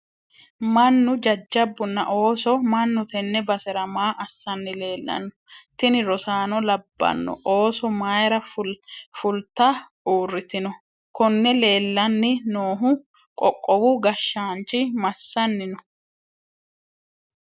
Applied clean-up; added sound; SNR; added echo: none; none; none; none.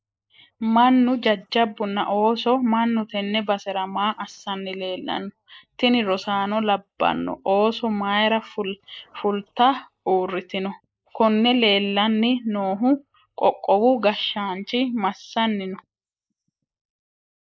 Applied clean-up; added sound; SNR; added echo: neural mask model Resemble Enhance denoiser.